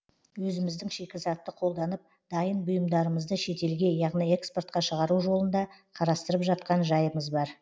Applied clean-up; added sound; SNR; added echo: none; none; none; none.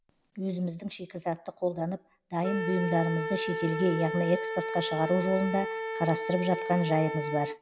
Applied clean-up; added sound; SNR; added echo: none; Wind instrument, woodwind instrument; 6 dB; none.